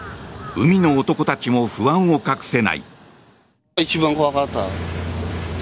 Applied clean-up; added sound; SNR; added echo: none; none; none; none.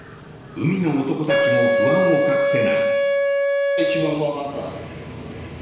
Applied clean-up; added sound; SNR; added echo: none; Wind instrument, woodwind instrument; -4 dB; reverberation time 1.0 s.